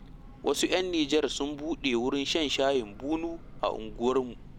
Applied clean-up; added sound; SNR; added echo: none; Train / Breathing; 16 dB; none.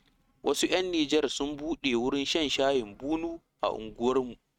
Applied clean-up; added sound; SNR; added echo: neural mask model RNNoise.